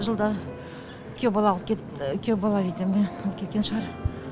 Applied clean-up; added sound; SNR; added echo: none; none; none; none.